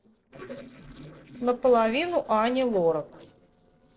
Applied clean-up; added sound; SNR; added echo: neural separator model SepFormer DNS4.